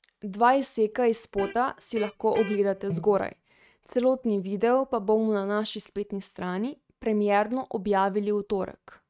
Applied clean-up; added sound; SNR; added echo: neural mask model RNNoise.